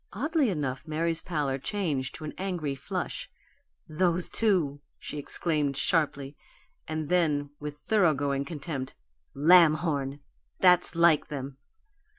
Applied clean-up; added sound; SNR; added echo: none; none; none; none.